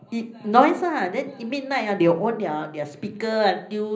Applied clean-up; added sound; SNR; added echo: none; none; none; reverberation time 0.5 s.